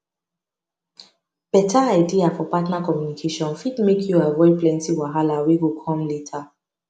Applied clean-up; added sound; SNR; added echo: none; none; none; none.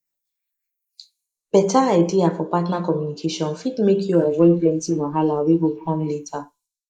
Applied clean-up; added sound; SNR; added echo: neural mask model Resemble Enhance denoiser.